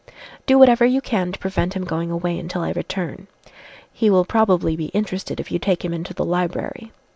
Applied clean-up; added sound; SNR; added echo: none; none; none; none.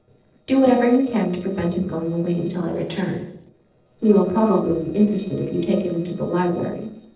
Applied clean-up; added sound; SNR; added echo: neural separator model SepFormer DNS4.